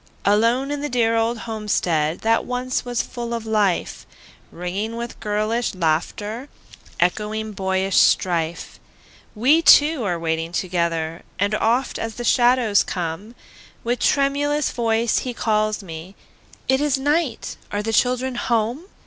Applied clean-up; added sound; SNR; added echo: none; none; none; none.